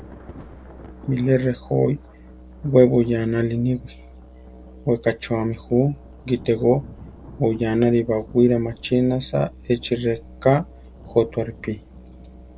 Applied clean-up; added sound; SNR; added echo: none; Thunder / Rain + Musical instrument; 19 dB; none.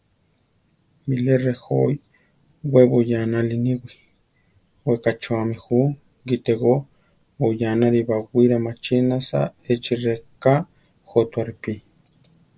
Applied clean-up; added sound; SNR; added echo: none; none; none; none.